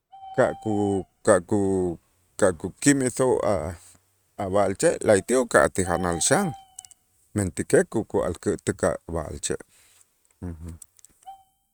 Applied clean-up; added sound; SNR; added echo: neural mask model RNNoise.